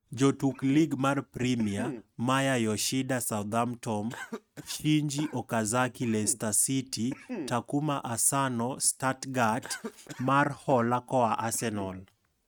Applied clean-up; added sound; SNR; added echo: neural mask model RNNoise.